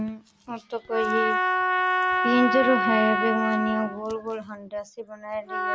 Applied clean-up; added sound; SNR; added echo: none; Trumpet; 0 dB; none.